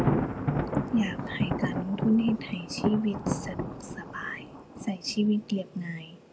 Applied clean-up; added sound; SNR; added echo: none; Thunder; 2 dB; none.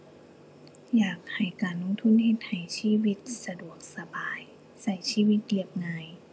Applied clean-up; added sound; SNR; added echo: none; none; none; none.